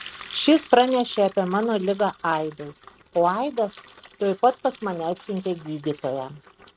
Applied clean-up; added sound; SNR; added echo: neural mask model RNNoise.